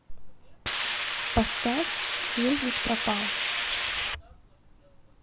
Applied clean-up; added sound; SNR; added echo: none; Hiss; -3 dB; none.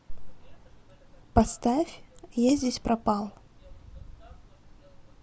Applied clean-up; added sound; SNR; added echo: none; none; none; none.